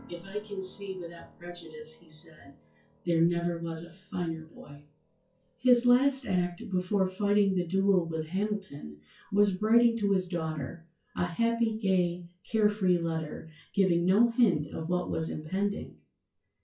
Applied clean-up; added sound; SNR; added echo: classical method WPE with log-MMSE.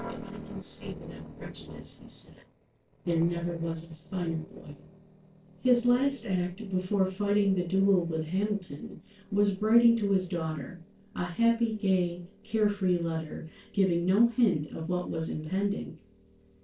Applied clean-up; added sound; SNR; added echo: neural separator model SepFormer DNS4.